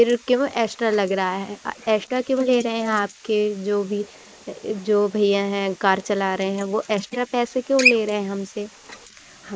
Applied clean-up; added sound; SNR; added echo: neural mask model Resemble Enhance denoiser.